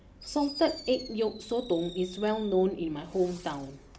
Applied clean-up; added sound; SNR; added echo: none; Fireworks; 17 dB; none.